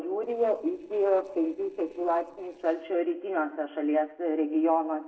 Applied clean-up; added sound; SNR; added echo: neural separator model SepFormer DNS4.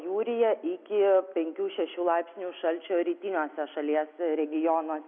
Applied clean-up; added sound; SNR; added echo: none; none; none; none.